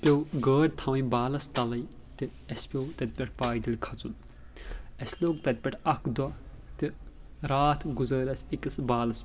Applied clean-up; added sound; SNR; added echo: none; Snare drum; 19 dB; reverberation time 0.8 s.